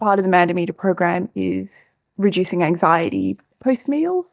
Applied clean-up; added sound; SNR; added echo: neural mask model DeepFilterNet 3.